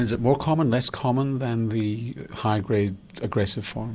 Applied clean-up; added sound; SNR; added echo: none; none; none; none.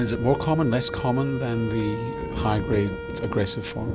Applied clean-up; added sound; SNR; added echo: none; Thunder + Wind instrument, woodwind instrument; 7 dB; none.